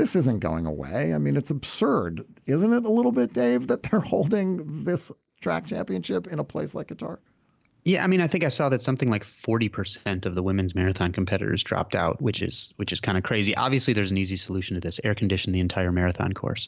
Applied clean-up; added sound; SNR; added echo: neural mask model Resemble Enhance denoiser.